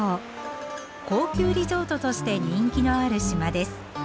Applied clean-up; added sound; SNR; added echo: none; Wind instrument, woodwind instrument; 16 dB; none.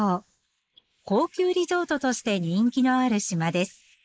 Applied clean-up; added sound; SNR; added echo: neural mask model Resemble Enhance denoiser.